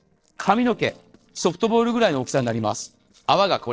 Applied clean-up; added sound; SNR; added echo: neural separator model SepFormer DNS4.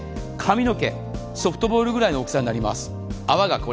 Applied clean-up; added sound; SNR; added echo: none; none; none; none.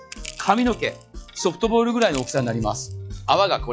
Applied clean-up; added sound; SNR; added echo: classical method log-MMSE.